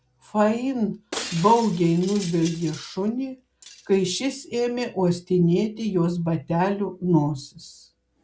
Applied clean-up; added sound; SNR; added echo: none; Shatter; 16 dB; none.